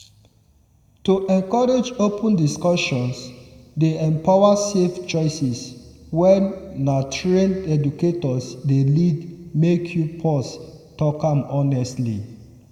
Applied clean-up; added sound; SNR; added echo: none; none; none; reverberation time 1.4 s.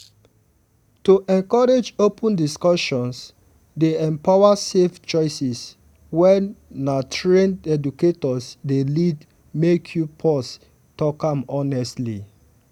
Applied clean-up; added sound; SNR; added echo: none; none; none; none.